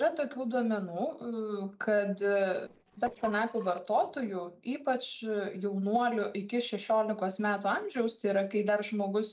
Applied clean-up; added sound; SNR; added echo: neural separator model SepFormer DNS4.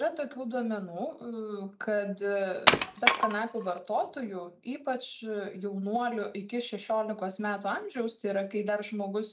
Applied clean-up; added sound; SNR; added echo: none; Wood; -5 dB; none.